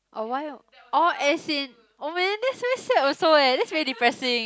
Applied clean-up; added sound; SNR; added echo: none; none; none; none.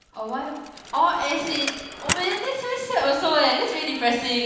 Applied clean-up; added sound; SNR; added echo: none; Bicycle; 11 dB; reverberation time 1.1 s.